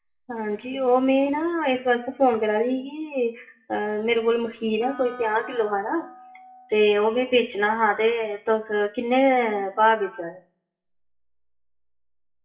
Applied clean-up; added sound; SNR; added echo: classical method WPE with log-MMSE.